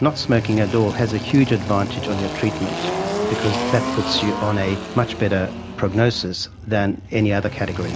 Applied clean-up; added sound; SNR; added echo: none; Engine; 6 dB; none.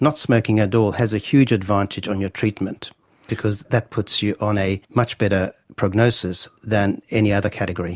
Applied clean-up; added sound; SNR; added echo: none; none; none; none.